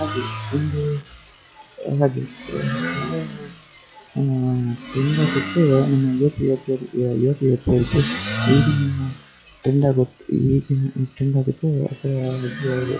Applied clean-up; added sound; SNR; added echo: classical method log-MMSE.